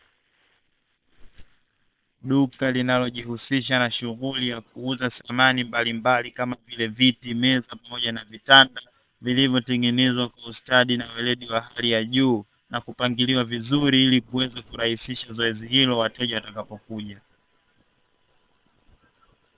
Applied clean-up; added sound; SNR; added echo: neural separator model SepFormer WHAM!.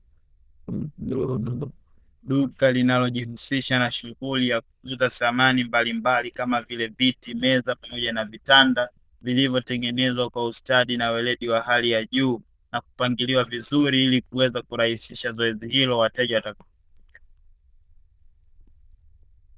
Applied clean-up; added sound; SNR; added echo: neural diffusion model UNIVERSE++.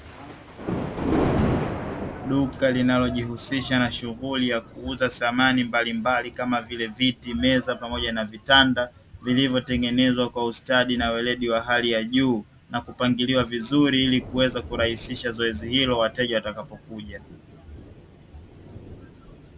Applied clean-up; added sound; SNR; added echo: none; Thunder; 10 dB; none.